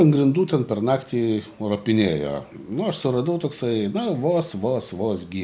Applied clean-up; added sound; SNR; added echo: none; none; none; none.